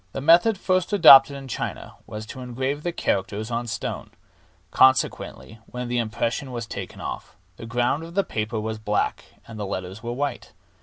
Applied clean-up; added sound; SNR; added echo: none; none; none; none.